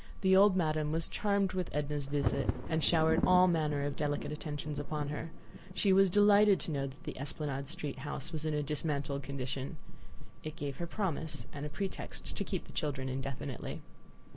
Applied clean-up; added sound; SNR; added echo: none; Thunder / Wind / Bird vocalization, bird call, bird song; 3 dB; none.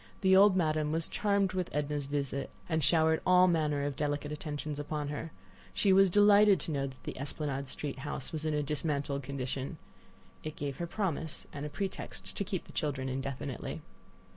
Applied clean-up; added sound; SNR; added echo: none; none; none; none.